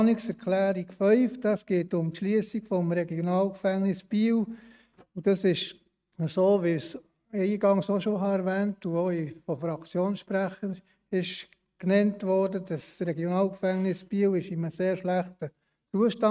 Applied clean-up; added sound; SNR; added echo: neural mask model RNNoise.